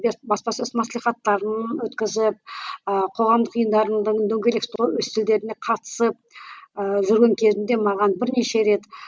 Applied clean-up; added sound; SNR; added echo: none; none; none; none.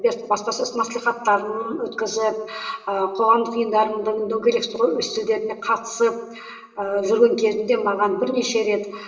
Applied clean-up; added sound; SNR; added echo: none; none; none; reverberation time 1.0 s.